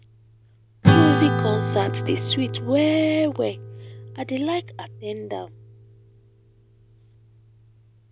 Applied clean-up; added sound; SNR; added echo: none; Acoustic guitar / Strum; 0 dB; none.